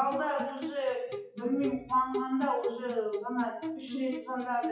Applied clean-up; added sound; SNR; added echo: classical method WPE with log-MMSE.